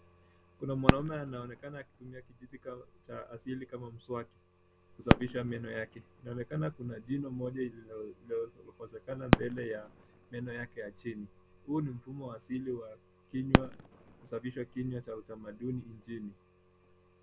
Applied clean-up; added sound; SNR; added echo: none; Fireworks; -3 dB; none.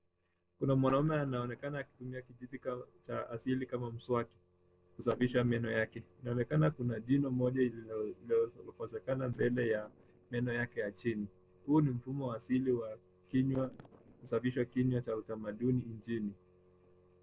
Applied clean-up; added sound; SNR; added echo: neural separator model SepFormer DNS4.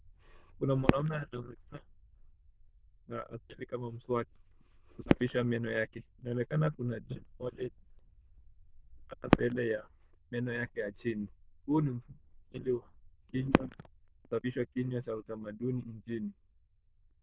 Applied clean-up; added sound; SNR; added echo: neural diffusion model UNIVERSE++.